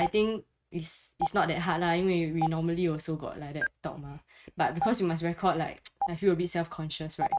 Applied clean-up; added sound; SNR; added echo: neural mask model RNNoise.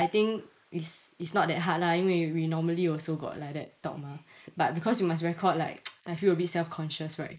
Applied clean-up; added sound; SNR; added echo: neural mask model Resemble Enhance denoiser.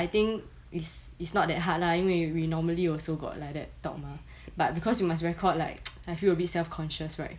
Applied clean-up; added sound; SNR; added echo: none; none; none; none.